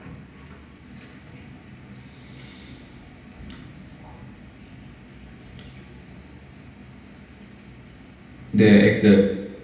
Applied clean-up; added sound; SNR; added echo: none; none; none; reverberation time 0.9 s.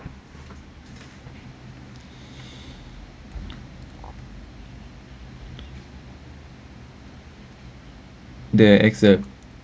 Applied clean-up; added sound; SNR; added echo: none; none; none; none.